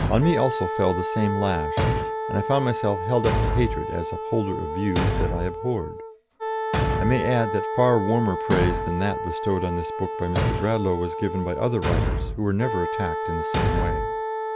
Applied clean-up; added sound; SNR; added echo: none; Wind instrument, woodwind instrument + Thump, thud; 1 dB; none.